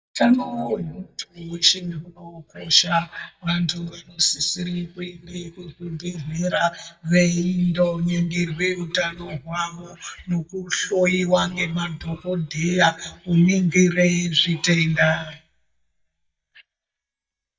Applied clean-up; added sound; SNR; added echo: neural mask model DeepFilterNet 3.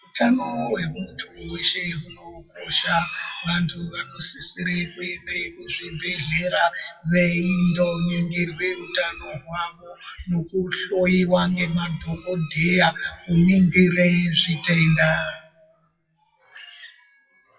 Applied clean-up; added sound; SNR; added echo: classical method WPE with log-MMSE.